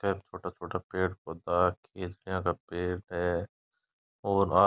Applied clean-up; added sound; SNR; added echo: none; none; none; none.